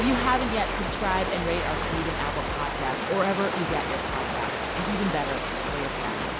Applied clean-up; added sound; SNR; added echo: none; Water; 1 dB; none.